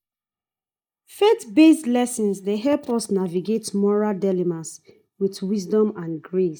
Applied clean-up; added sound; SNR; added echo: neural mask model Resemble Enhance denoiser.